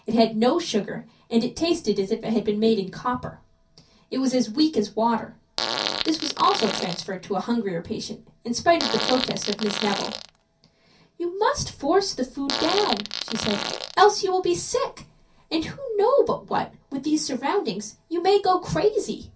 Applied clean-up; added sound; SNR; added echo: none; Fart; 5 dB; reverberation time 0.3 s.